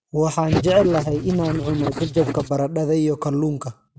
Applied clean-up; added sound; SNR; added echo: neural mask model RNNoise.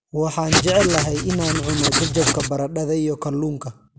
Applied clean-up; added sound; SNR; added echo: none; Writing; -1 dB; none.